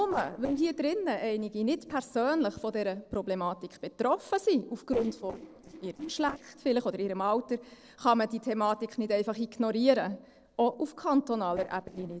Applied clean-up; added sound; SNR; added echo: neural separator model SepFormer DNS4.